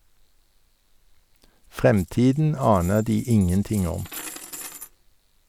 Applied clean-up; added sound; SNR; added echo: none; Coin (dropping); 17 dB; none.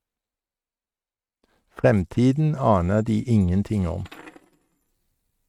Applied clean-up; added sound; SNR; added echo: neural mask model RNNoise.